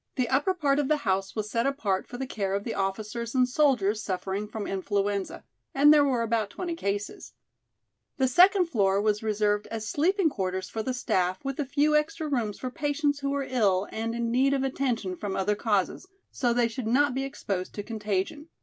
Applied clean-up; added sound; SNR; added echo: none; none; none; none.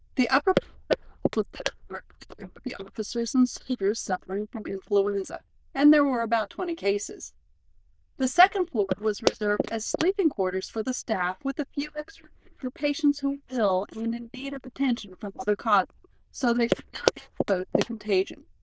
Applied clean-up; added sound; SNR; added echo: neural diffusion model UNIVERSE++.